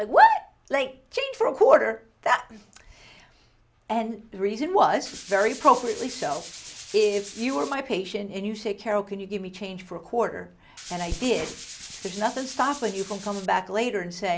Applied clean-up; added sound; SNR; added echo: none; Tools; 15 dB; none.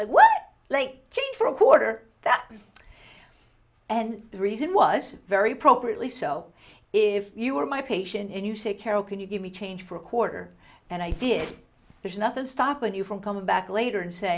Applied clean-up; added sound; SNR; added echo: none; none; none; none.